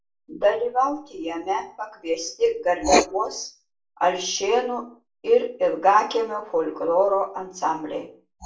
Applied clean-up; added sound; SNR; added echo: none; Writing; 10 dB; reverberation time 0.3 s.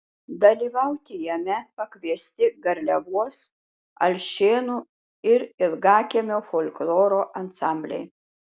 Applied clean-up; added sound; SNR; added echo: none; none; none; none.